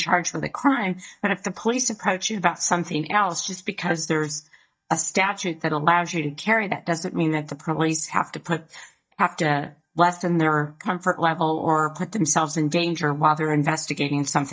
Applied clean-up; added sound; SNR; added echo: neural mask model DeepFilterNet 3.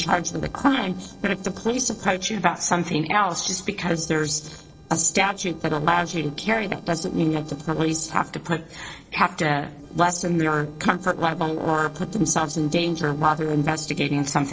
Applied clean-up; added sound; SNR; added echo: neural separator model SepFormer DNS4.